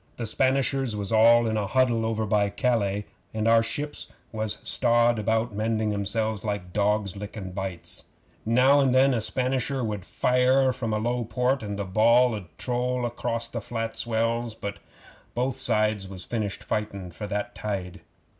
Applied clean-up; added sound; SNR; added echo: none; none; none; none.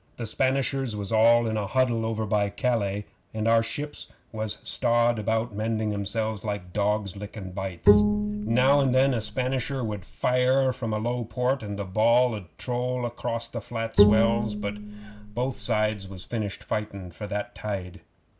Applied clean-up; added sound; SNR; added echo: none; Bowed string instrument; 0 dB; none.